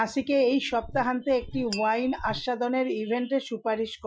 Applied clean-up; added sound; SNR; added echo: classical method Wiener filter.